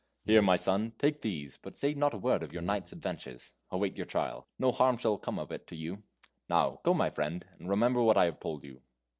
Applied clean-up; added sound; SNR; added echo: neural separator model SepFormer DNS4.